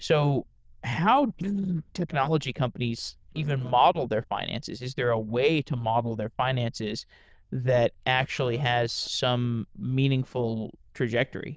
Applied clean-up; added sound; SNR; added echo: neural diffusion model UNIVERSE++.